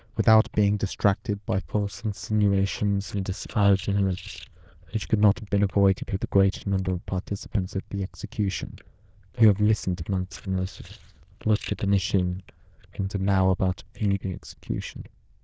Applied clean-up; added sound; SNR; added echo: neural diffusion model UNIVERSE++.